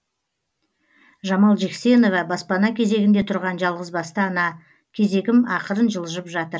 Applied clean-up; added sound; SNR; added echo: none; none; none; none.